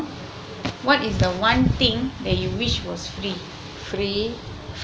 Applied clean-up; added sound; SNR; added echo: none; none; none; none.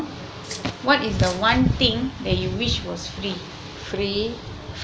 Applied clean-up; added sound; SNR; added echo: none; Rattle (instrument); 16 dB; none.